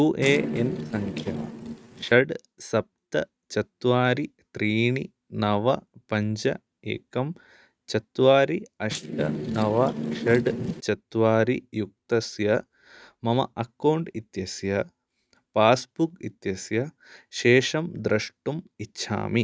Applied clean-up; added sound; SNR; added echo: neural mask model RNNoise.